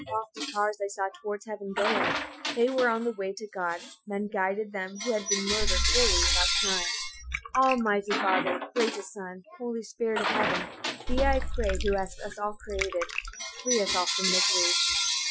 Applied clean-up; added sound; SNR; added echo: classical method Wiener filter.